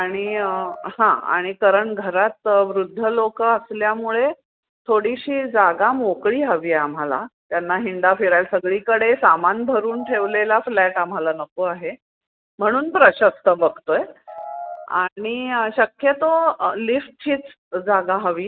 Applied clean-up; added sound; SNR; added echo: neural mask model RNNoise.